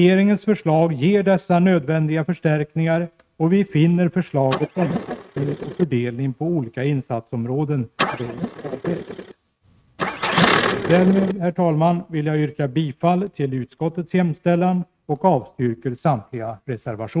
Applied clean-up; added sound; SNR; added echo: neural mask model RNNoise.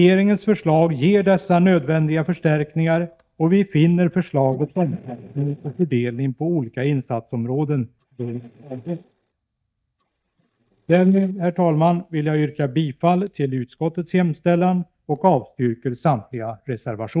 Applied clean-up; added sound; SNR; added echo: neural mask model DeepFilterNet 3.